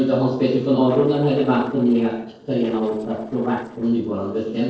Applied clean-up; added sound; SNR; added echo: neural separator model SepFormer DNS4.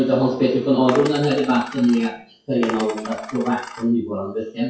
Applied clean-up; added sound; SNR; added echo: classical method WPE with log-MMSE.